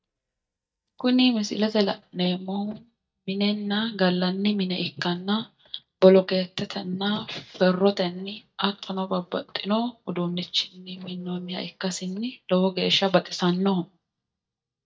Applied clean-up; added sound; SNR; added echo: neural mask model DeepFilterNet 3.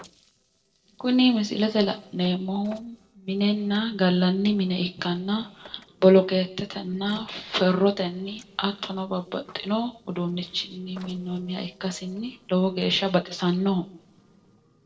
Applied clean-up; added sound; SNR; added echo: neural separator model SepFormer DNS4.